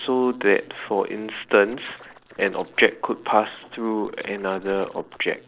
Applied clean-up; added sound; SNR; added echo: neural separator model SepFormer DNS4.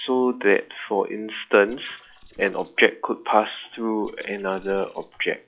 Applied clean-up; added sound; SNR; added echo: classical method log-MMSE.